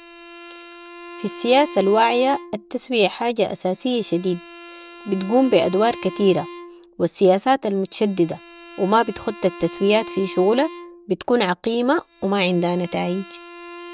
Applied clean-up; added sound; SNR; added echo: none; Bowed string instrument; 17 dB; none.